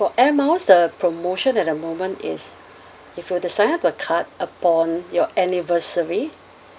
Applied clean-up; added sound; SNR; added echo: none; none; none; none.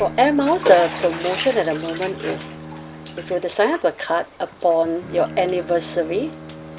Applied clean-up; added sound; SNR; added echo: none; Bowed string instrument + Bathtub (filling or washing); 11 dB; none.